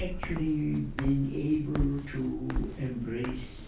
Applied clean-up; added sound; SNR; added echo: none; Walk, footsteps; 5 dB; reverberation time 0.3 s.